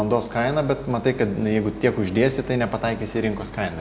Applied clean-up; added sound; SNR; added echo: none; none; none; none.